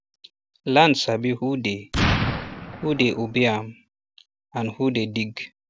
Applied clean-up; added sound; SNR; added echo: none; Explosion; 2 dB; none.